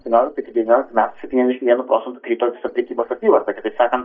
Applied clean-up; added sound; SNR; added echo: neural mask model DeepFilterNet 3.